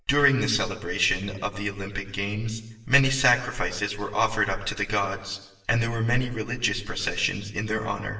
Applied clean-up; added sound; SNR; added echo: none; none; none; reverberation time 1.0 s.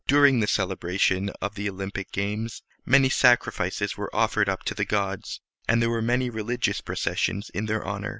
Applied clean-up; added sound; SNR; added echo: none; none; none; none.